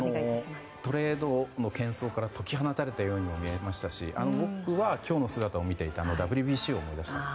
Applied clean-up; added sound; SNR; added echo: none; none; none; none.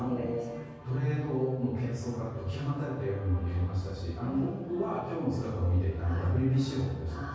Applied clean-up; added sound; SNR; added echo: none; none; none; reverberation time 1.3 s.